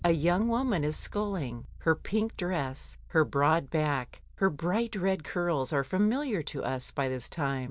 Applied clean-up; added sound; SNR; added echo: none; Bass guitar; 18 dB; none.